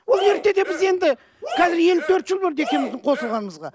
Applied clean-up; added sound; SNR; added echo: none; Cheering; 10 dB; none.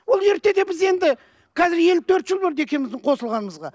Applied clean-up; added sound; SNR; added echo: none; none; none; none.